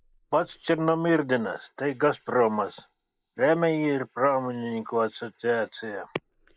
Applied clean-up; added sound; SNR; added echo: neural mask model Resemble Enhance denoiser.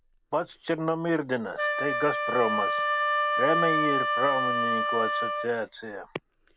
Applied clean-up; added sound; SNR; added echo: none; Wind instrument, woodwind instrument; -1 dB; none.